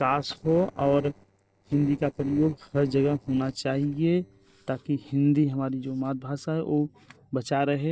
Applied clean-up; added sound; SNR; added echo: neural separator model SepFormer DNS4.